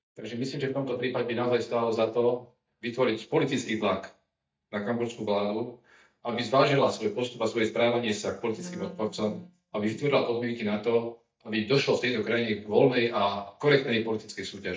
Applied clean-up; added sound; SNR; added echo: neural mask model DeepFilterNet 3.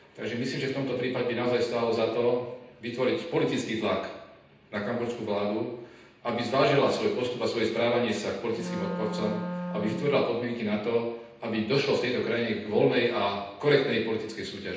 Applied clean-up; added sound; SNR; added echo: none; Wind instrument, woodwind instrument; 7 dB; reverberation time 0.9 s.